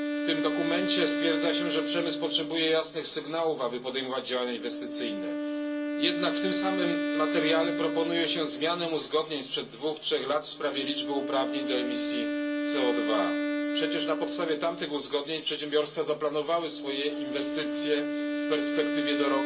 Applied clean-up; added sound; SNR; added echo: none; Wind instrument, woodwind instrument; 3 dB; reverberation time 0.2 s.